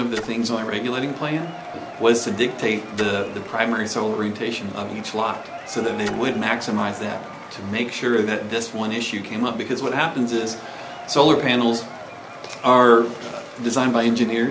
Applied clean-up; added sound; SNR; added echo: none; Applause / Crowd / Cheering + Splash, splatter; 16 dB; none.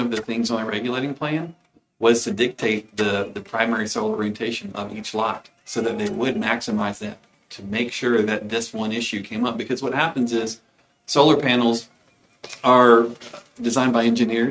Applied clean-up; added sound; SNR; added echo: neural mask model RNNoise.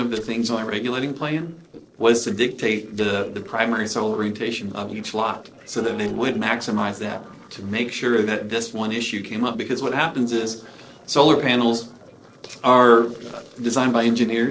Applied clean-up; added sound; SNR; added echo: neural separator model SepFormer DNS4.